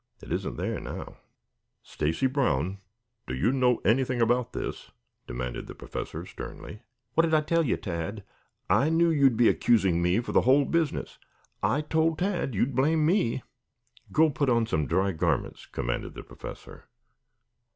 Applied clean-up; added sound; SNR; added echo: none; none; none; none.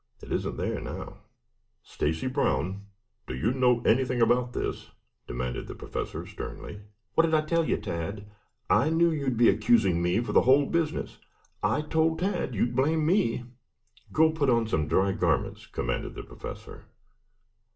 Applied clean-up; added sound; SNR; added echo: none; none; none; reverberation time 0.3 s.